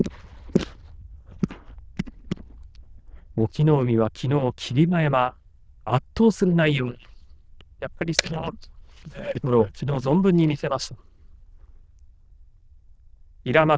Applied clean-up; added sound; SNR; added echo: neural diffusion model UNIVERSE++.